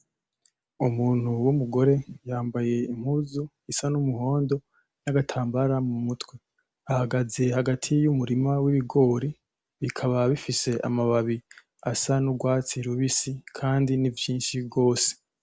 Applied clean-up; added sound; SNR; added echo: none; none; none; none.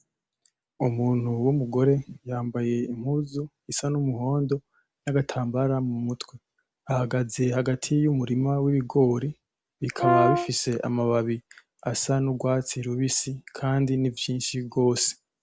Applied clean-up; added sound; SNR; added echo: none; Brass instrument; -1 dB; none.